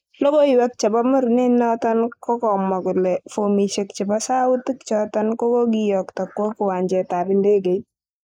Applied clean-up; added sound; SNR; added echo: neural mask model Resemble Enhance denoiser.